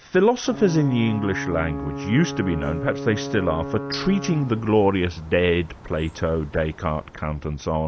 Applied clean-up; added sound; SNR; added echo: none; Alarm / Ocean / Boat, Water vehicle; 11 dB; none.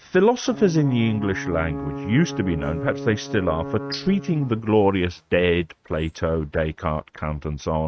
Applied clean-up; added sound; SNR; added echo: neural mask model RNNoise.